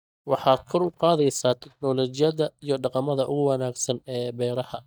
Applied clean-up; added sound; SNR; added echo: neural mask model DeepFilterNet 3.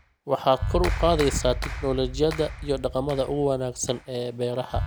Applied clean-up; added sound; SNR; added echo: none; Clapping; 6 dB; none.